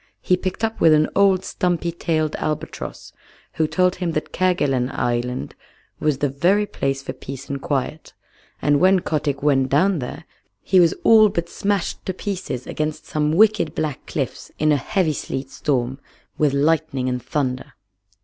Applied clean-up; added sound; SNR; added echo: none; none; none; none.